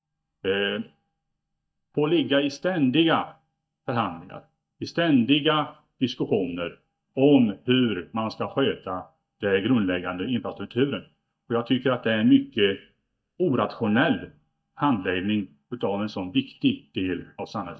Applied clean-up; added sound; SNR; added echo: neural mask model DeepFilterNet 3.